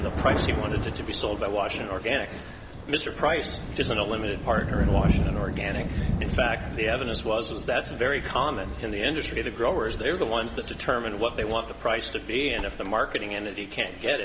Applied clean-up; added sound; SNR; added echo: none; Thunder; 3 dB; none.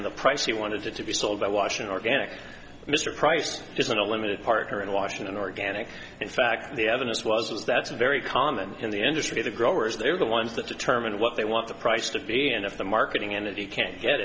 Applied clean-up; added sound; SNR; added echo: none; none; none; none.